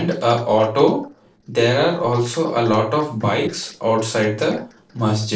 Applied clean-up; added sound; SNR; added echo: neural separator model SepFormer DNS4.